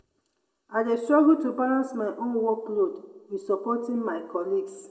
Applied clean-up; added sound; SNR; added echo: none; none; none; reverberation time 0.8 s.